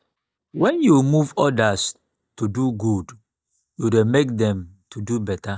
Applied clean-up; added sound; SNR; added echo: neural mask model DeepFilterNet 3.